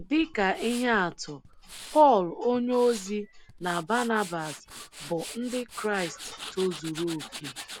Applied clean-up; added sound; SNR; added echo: none; Tools; 16 dB; none.